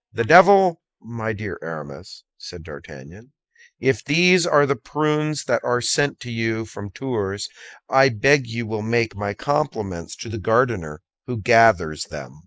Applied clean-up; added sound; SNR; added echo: neural mask model Resemble Enhance denoiser.